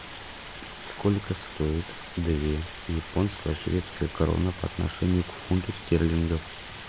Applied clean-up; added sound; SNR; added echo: none; Stream; 13 dB; none.